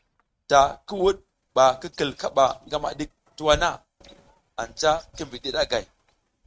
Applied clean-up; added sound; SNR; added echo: neural mask model RNNoise.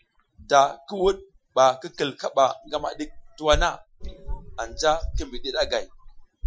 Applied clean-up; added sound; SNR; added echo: classical method Wiener filter.